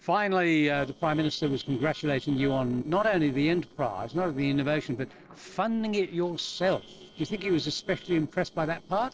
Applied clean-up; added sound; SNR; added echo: neural separator model SepFormer DNS4.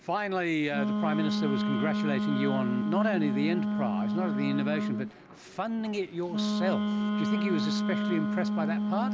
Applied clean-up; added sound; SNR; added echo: none; Wind instrument, woodwind instrument; -3 dB; none.